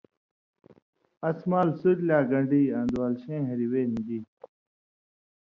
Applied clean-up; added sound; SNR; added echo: none; none; none; none.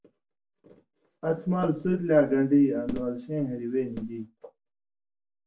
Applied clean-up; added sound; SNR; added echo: none; none; none; reverberation time 0.2 s.